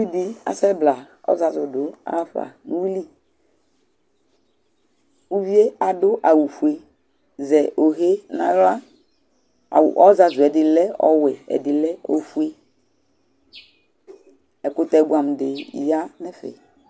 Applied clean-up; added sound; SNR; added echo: none; none; none; none.